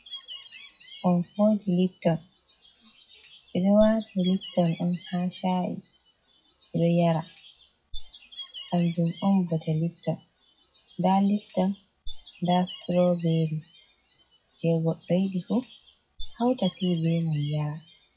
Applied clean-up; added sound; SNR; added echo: classical method WPE with log-MMSE.